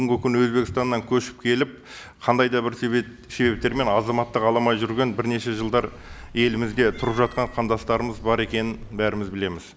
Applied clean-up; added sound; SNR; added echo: none; Cat; 16 dB; none.